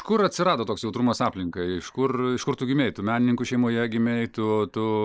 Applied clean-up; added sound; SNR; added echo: neural mask model Resemble Enhance denoiser.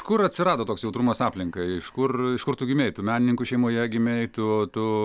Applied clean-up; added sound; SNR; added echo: none; none; none; none.